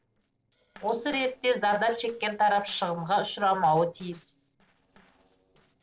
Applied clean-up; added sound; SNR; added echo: neural separator model SepFormer DNS4.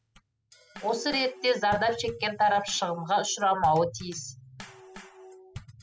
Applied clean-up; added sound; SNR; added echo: classical method spectral subtraction.